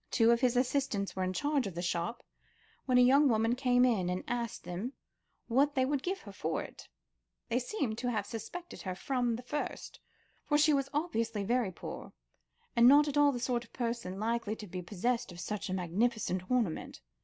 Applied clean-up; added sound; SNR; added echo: none; none; none; none.